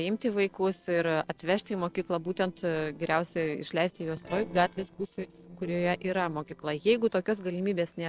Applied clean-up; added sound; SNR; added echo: neural separator model SepFormer DNS4.